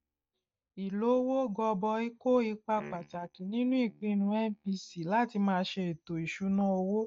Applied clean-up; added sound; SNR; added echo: neural mask model DeepFilterNet 3.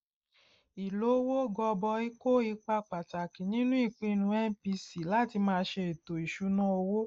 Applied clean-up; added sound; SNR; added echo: neural mask model Resemble Enhance denoiser.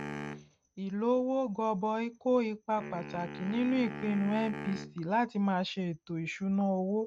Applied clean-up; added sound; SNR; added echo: neural mask model RNNoise.